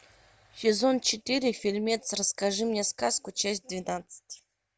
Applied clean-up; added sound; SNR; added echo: none; none; none; none.